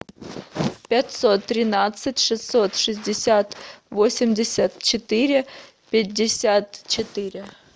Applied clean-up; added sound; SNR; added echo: none; none; none; none.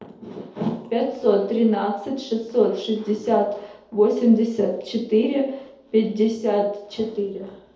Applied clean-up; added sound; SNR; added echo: none; none; none; reverberation time 2.0 s.